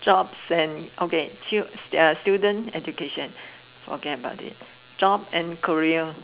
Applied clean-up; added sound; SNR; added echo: none; none; none; none.